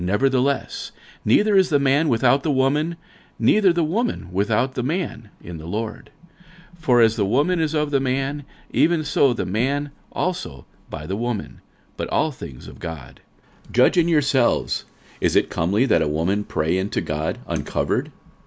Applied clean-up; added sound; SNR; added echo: none; none; none; none.